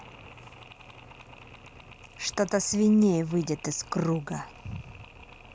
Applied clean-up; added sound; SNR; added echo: none; Mechanisms; 20 dB; none.